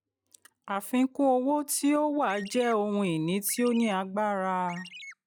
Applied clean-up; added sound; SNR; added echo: classical method log-MMSE.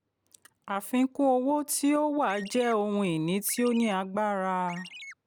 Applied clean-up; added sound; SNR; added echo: none; Chirp, tweet; 15 dB; none.